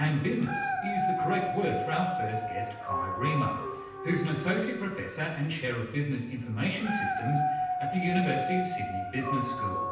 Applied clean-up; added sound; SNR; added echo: none; Dog; 2 dB; reverberation time 0.9 s.